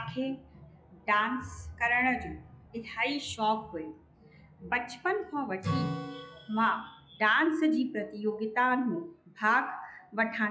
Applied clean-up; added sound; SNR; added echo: classical method log-MMSE.